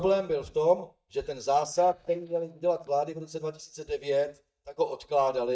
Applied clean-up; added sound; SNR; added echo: neural mask model DeepFilterNet 3.